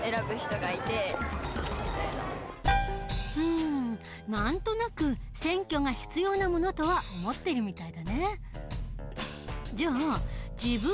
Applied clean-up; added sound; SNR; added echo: none; none; none; none.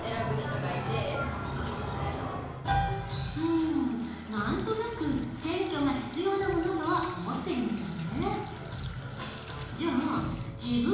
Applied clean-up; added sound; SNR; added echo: none; Water tap, faucet; 17 dB; reverberation time 1.0 s.